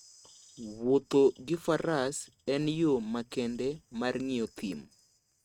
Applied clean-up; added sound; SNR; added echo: neural mask model RNNoise.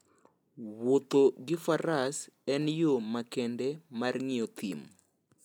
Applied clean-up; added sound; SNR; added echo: none; none; none; none.